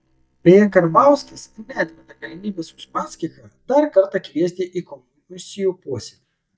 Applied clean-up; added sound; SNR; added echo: neural mask model DeepFilterNet 3.